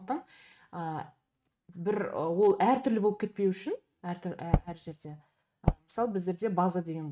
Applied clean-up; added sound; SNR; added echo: neural mask model RNNoise.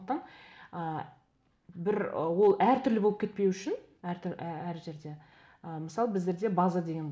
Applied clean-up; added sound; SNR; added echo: none; none; none; none.